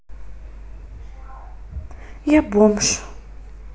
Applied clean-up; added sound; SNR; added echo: none; none; none; none.